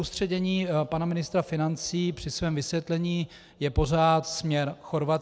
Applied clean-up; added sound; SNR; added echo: none; none; none; none.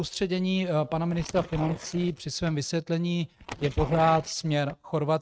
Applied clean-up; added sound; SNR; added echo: neural mask model RNNoise.